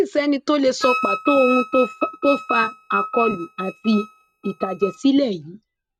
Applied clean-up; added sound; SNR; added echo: neural mask model RNNoise.